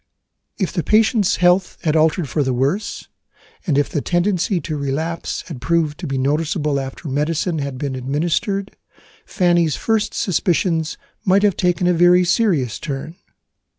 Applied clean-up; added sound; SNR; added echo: none; none; none; none.